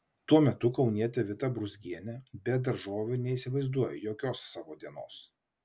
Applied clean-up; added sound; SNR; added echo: none; none; none; none.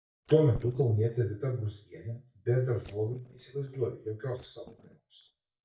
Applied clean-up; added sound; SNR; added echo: neural mask model DeepFilterNet 3.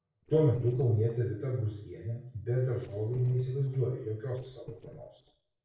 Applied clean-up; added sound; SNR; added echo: neural separator model SepFormer DNS4.